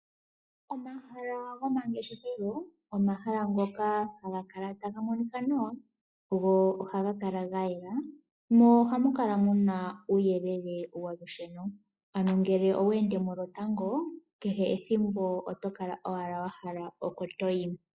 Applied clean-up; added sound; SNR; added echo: classical method log-MMSE.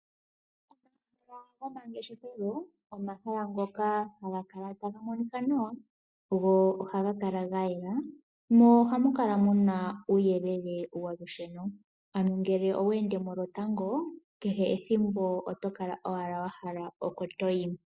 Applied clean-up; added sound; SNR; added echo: neural mask model DeepFilterNet 3.